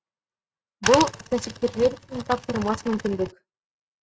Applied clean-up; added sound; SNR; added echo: neural mask model RNNoise.